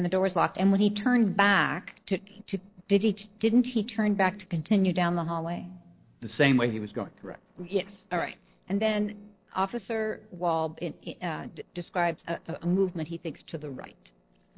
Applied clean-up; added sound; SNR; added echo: neural separator model SepFormer DNS4.